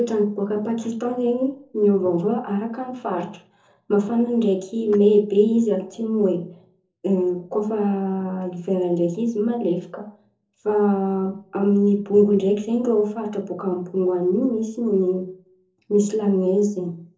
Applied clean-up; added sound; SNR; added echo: neural separator model SepFormer DNS4.